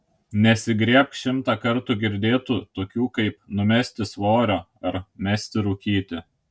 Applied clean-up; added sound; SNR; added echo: none; none; none; none.